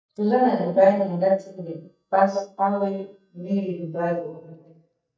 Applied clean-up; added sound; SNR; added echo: neural mask model DeepFilterNet 3.